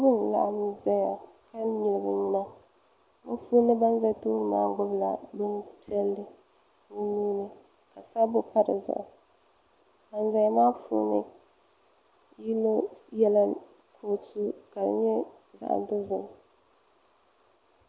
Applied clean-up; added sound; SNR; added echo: none; none; none; none.